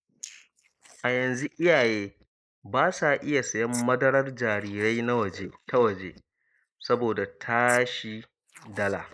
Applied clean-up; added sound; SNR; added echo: neural mask model Resemble Enhance denoiser.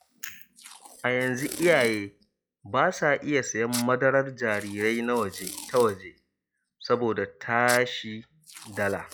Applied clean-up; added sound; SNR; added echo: classical method log-MMSE.